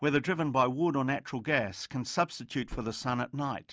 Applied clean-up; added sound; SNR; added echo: neural mask model Resemble Enhance denoiser.